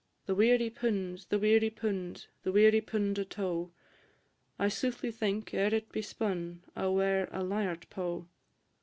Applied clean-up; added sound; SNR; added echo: none; none; none; none.